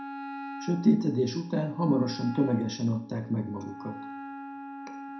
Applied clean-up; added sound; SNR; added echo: none; Wind instrument, woodwind instrument; 12 dB; reverberation time 0.4 s.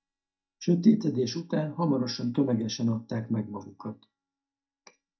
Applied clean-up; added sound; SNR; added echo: neural mask model DeepFilterNet 3.